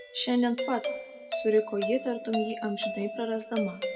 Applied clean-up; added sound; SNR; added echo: none; Doorbell; 6 dB; reverberation time 1.1 s.